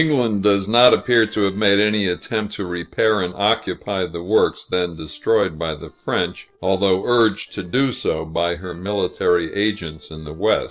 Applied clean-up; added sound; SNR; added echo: neural separator model SepFormer DNS4.